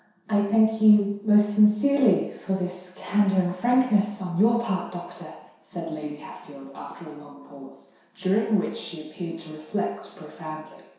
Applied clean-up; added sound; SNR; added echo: none; none; none; reverberation time 0.7 s.